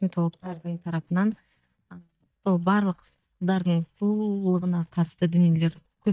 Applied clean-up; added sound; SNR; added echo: neural mask model DeepFilterNet 3.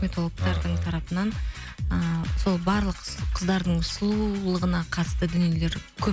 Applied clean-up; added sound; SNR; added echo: none; none; none; none.